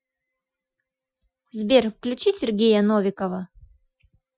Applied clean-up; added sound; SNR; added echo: classical method Wiener filter.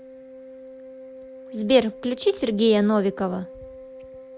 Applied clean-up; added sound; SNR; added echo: none; Wind instrument, woodwind instrument; 17 dB; none.